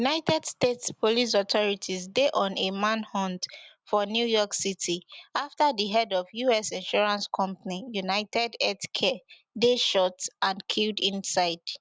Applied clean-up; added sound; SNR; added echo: none; none; none; none.